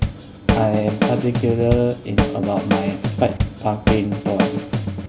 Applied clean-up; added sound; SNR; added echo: none; Drum kit; 0 dB; none.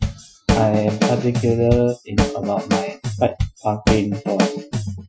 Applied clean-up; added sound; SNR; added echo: classical method Wiener filter.